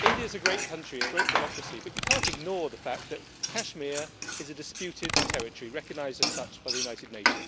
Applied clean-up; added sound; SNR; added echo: none; Computer keyboard + Frying (food); -5 dB; none.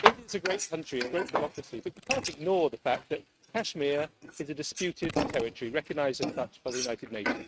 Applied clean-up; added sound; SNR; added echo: neural mask model RNNoise.